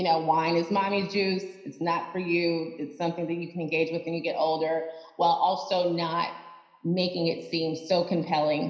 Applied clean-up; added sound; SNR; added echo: none; none; none; reverberation time 0.9 s.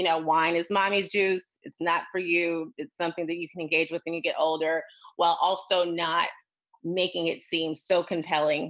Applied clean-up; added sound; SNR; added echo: none; none; none; none.